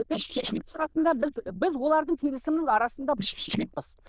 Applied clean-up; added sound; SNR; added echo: neural diffusion model UNIVERSE++.